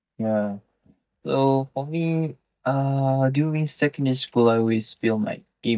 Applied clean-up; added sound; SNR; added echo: neural mask model DeepFilterNet 3.